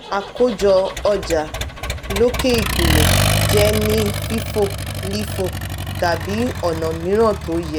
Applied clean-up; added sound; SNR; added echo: none; Accelerating, revving, vroom; 1 dB; none.